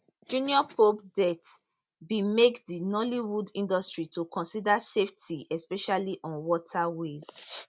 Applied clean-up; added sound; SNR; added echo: none; none; none; none.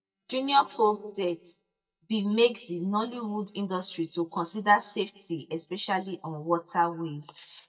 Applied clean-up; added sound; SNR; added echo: neural mask model DeepFilterNet 3.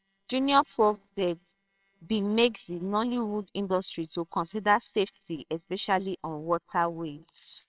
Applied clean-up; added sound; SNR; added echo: neural separator model SepFormer WHAMR!.